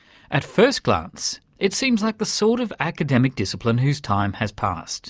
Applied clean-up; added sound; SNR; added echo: none; none; none; none.